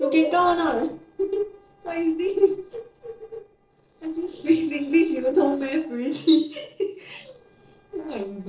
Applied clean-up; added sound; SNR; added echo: neural separator model SepFormer DNS4.